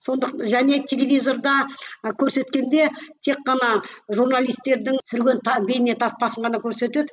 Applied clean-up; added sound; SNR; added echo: none; none; none; none.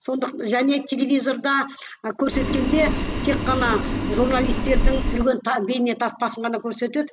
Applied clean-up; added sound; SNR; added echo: none; Boiling; -1 dB; none.